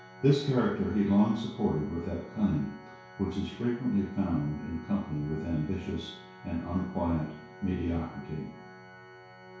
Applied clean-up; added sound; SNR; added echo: none; Organ; 18 dB; reverberation time 0.6 s.